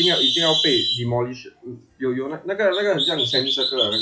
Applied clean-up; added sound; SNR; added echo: classical method log-MMSE.